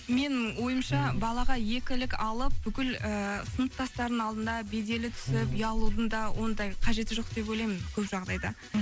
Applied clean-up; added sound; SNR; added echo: none; Buzz; -3 dB; none.